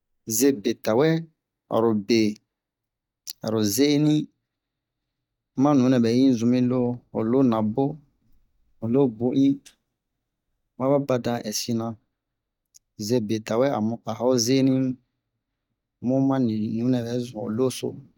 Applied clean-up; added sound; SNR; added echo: neural mask model DeepFilterNet 3.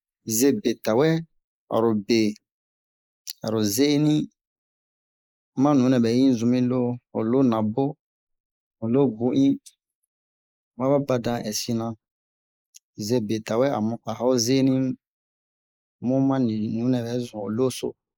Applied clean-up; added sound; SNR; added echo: neural mask model Resemble Enhance denoiser.